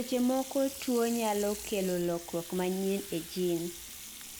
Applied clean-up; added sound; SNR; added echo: none; Sink (filling or washing) / Water tap, faucet; 12 dB; none.